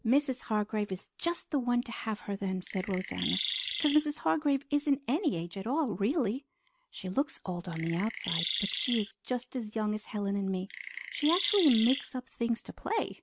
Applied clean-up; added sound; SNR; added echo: none; Chirp, tweet; 4 dB; none.